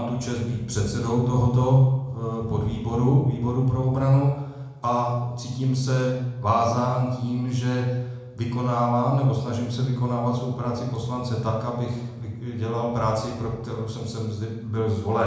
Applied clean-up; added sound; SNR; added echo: none; none; none; reverberation time 0.9 s.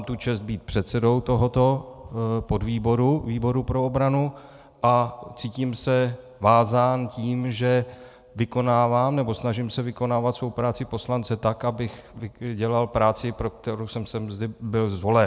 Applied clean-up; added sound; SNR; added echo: none; none; none; none.